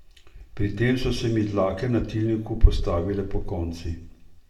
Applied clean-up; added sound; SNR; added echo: none; none; none; reverberation time 0.6 s.